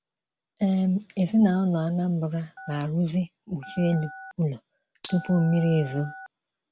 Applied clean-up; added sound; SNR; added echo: none; Gunshot, gunfire + Telephone; 17 dB; none.